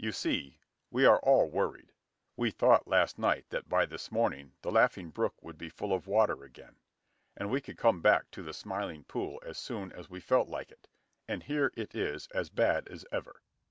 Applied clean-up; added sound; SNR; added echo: none; none; none; none.